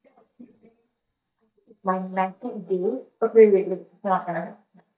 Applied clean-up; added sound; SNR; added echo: neural mask model DeepFilterNet 3.